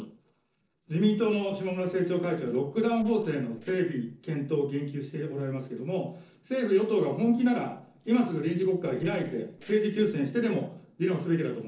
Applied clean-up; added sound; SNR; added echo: neural separator model SepFormer DNS4.